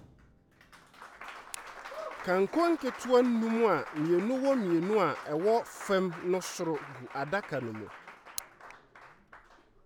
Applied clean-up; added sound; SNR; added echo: none; Applause; 15 dB; none.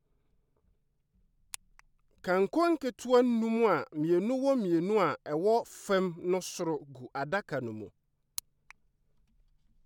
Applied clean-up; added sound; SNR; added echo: none; none; none; none.